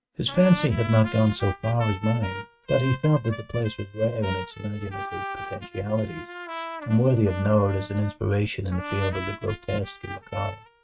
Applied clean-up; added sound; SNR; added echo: neural mask model RNNoise.